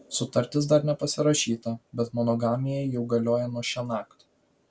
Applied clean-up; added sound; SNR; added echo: none; none; none; none.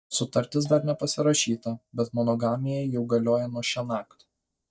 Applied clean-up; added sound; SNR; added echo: neural mask model DeepFilterNet 3.